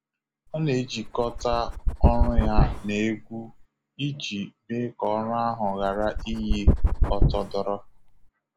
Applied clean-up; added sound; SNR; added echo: none; Dog; -4 dB; none.